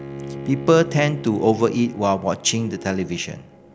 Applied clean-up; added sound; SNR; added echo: none; Bowed string instrument; 13 dB; none.